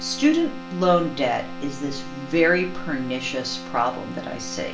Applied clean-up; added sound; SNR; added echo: none; Keyboard (musical); 12 dB; reverberation time 0.3 s.